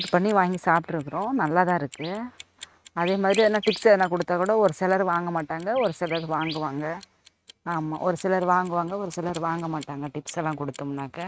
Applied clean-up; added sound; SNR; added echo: neural mask model RNNoise.